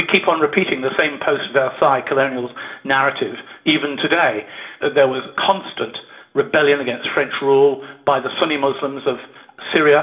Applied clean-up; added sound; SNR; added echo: none; none; none; reverberation time 0.6 s.